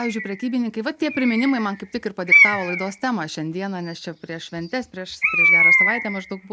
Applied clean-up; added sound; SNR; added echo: none; Bird; -3 dB; none.